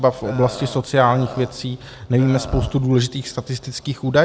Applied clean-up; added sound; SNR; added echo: none; Burping, eructation; 13 dB; none.